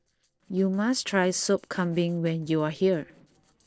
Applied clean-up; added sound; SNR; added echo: neural separator model SepFormer DNS4.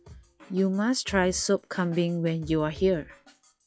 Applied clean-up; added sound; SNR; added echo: classical method log-MMSE.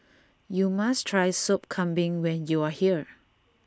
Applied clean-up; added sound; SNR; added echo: none; none; none; none.